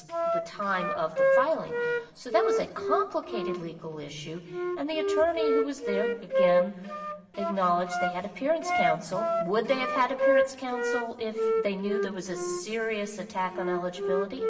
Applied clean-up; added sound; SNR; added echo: none; Wind instrument, woodwind instrument; -1 dB; reverberation time 2.1 s.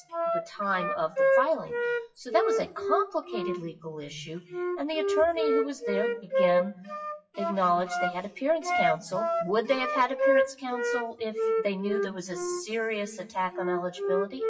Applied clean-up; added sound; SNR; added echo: classical method WPE with log-MMSE.